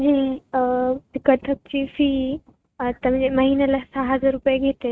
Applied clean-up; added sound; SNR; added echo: neural mask model RNNoise.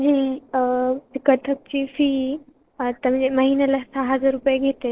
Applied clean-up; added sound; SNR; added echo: neural separator model SepFormer DNS4.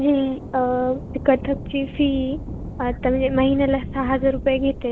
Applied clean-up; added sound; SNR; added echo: none; Thunder / Rain; 10 dB; none.